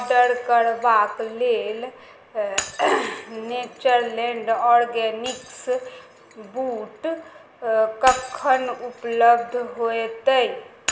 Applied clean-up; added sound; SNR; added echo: none; Shatter; 17 dB; reverberation time 0.6 s.